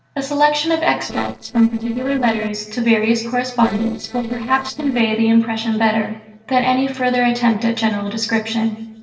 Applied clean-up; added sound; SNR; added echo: neural separator model SepFormer DNS4.